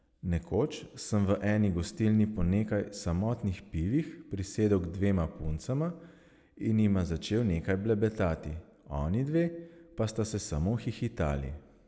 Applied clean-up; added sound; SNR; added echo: none; none; none; none.